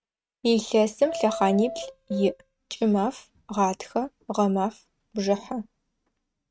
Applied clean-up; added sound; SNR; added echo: neural mask model RNNoise.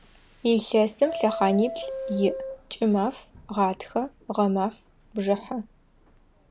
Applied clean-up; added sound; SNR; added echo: none; Subway, metro, underground; 12 dB; none.